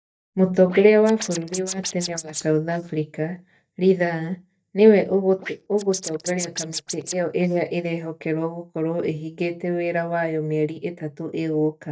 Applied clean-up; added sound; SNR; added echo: neural mask model DeepFilterNet 3.